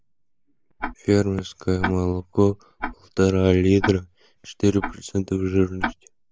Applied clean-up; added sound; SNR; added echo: neural mask model Resemble Enhance denoiser.